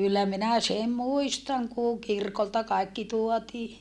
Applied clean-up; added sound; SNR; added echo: none; none; none; none.